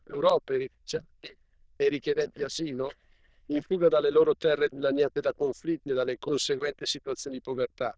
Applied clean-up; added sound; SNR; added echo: neural diffusion model UNIVERSE++.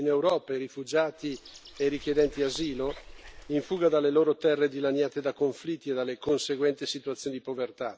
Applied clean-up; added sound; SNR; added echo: none; Bird; 18 dB; none.